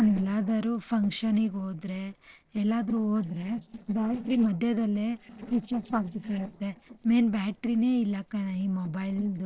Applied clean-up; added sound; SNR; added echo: neural separator model SepFormer DNS4.